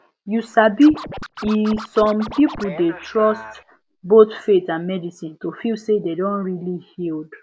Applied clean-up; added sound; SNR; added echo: none; Scratching (performance technique); 15 dB; none.